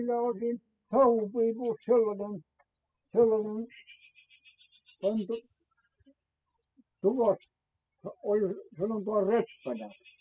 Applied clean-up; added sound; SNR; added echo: classical method spectral subtraction.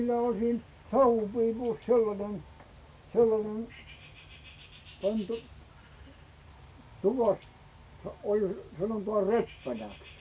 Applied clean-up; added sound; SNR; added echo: none; Bird; 20 dB; none.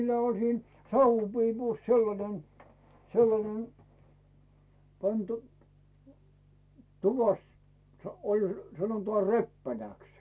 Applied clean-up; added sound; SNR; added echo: none; none; none; none.